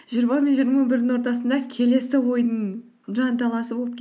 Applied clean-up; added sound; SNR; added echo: none; none; none; none.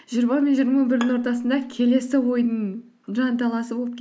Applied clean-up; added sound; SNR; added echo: none; Bowed string instrument; 20 dB; none.